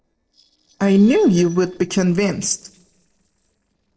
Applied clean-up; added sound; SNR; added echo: neural separator model SepFormer DNS4.